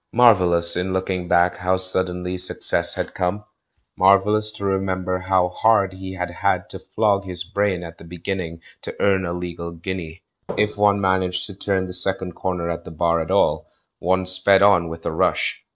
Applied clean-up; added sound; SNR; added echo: neural separator model SepFormer DNS4.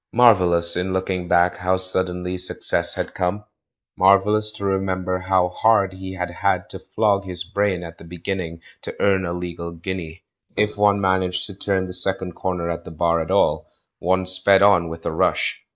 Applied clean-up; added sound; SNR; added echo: neural mask model Resemble Enhance denoiser.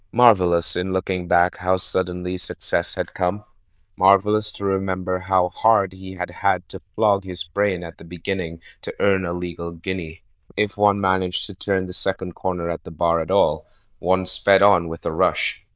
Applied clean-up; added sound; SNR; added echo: neural diffusion model UNIVERSE++.